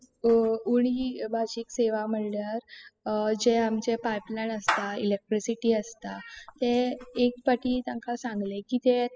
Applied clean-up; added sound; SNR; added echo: classical method spectral subtraction.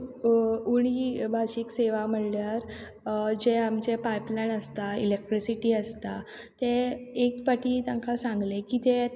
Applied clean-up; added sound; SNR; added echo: none; none; none; none.